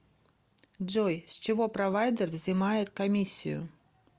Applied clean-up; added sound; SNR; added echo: none; none; none; none.